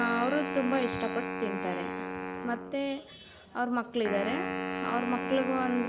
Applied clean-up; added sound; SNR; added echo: none; Wind instrument, woodwind instrument; 4 dB; none.